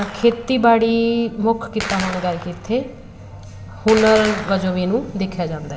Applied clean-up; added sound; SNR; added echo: none; Gunshot, gunfire; 13 dB; reverberation time 0.9 s.